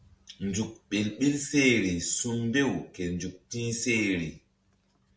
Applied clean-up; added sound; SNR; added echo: none; none; none; none.